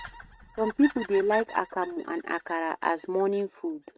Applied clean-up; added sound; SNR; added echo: neural mask model RNNoise.